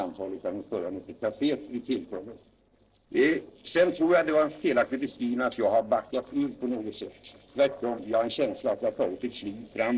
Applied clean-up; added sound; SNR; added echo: neural separator model SepFormer DNS4.